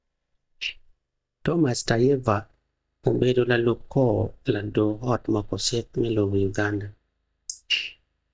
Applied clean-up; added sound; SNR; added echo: neural mask model DeepFilterNet 3.